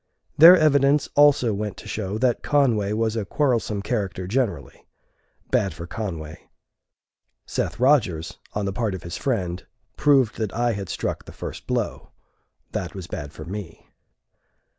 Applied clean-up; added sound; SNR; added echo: none; none; none; none.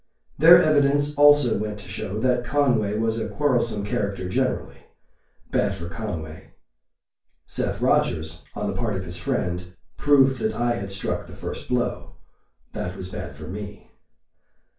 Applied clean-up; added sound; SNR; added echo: none; none; none; reverberation time 0.3 s.